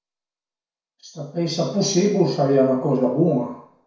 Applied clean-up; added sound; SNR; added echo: none; none; none; reverberation time 0.6 s.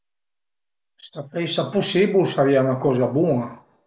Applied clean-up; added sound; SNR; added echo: none; none; none; none.